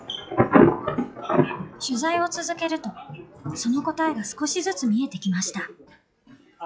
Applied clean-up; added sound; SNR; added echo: classical method log-MMSE.